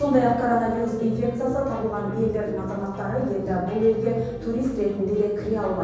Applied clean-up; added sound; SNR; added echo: none; none; none; reverberation time 1.1 s.